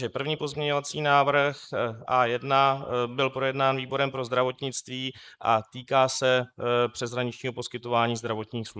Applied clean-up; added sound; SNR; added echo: neural mask model Resemble Enhance denoiser.